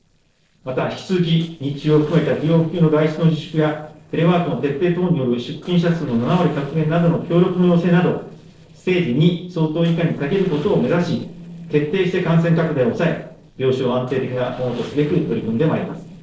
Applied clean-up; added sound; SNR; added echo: neural separator model SepFormer DNS4.